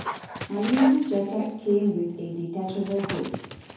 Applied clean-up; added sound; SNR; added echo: none; Dog; 10 dB; reverberation time 0.9 s.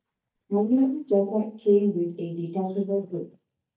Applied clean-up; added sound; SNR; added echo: neural mask model DeepFilterNet 3.